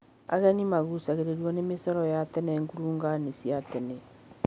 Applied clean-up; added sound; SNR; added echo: none; none; none; none.